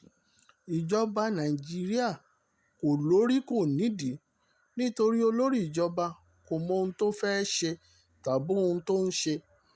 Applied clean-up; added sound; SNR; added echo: none; none; none; none.